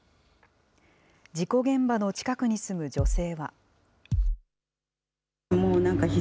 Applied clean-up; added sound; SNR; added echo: none; Bass drum; -2 dB; none.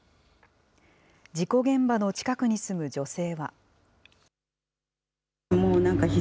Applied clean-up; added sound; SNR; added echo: none; none; none; none.